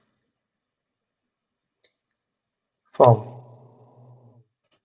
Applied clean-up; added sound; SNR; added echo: none; none; none; reverberation time 0.9 s.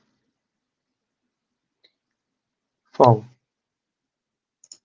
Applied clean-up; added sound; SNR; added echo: none; none; none; none.